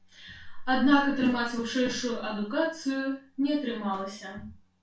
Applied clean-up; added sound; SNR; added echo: none; none; none; reverberation time 0.3 s.